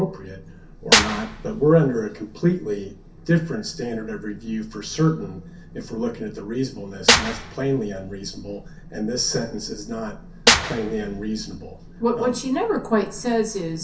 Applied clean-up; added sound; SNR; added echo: none; Clapping / Drum kit; 0 dB; reverberation time 0.3 s.